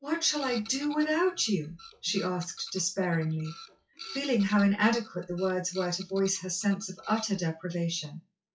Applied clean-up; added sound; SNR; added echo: classical method WPE with log-MMSE.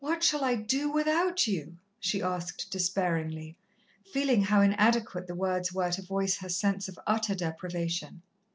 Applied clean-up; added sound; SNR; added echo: none; none; none; none.